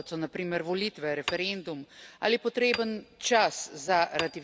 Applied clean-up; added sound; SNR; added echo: none; Hammer; 14 dB; none.